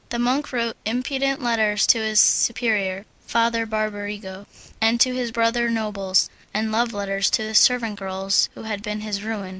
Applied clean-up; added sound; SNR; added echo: none; none; none; none.